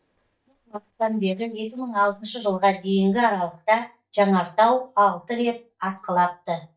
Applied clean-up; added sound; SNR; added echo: neural mask model DeepFilterNet 3.